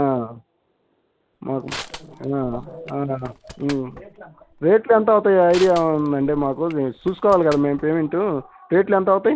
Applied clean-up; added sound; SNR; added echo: none; Crushing; 19 dB; none.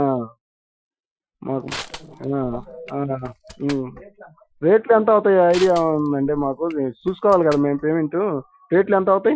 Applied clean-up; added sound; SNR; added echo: classical method Wiener filter.